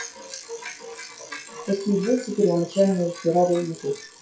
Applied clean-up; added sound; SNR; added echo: classical method WPE with log-MMSE.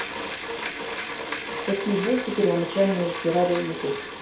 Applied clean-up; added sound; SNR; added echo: none; Bicycle; 2 dB; reverberation time 0.6 s.